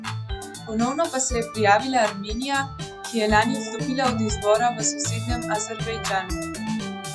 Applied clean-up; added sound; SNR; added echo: classical method log-MMSE.